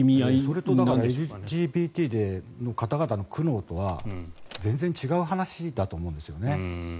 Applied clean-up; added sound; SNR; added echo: none; Door; 13 dB; none.